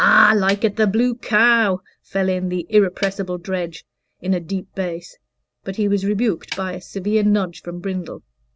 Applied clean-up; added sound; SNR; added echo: none; Snare drum; 17 dB; none.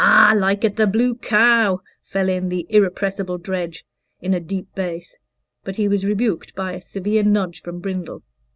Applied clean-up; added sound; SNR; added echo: none; none; none; none.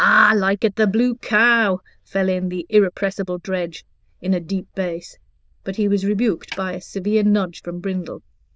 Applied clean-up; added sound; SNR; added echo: neural diffusion model UNIVERSE++.